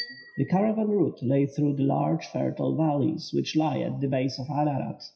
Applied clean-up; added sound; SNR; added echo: classical method WPE with log-MMSE.